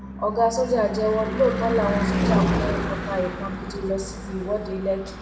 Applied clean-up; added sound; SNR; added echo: none; Car passing by / Engine / Truck; 2 dB; reverberation time 0.9 s.